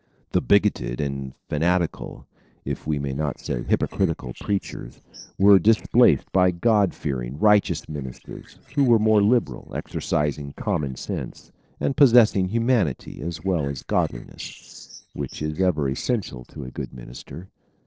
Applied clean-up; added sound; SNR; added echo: neural separator model SepFormer DNS4.